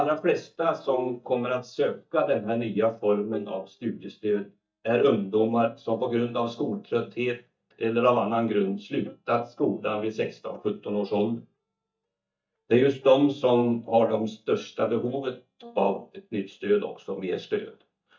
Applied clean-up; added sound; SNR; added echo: neural mask model DeepFilterNet 3.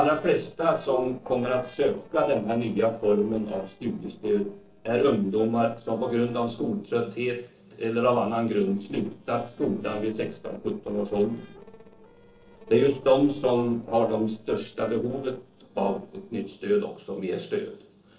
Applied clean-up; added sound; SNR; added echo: neural separator model SepFormer DNS4.